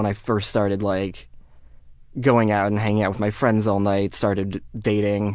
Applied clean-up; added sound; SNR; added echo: none; none; none; none.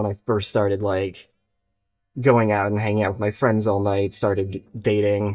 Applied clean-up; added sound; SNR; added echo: neural mask model DeepFilterNet 3.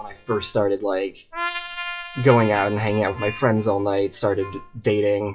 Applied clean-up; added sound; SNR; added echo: classical method WPE with log-MMSE.